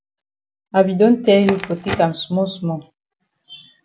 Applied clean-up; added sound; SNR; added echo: none; Crackle; 14 dB; none.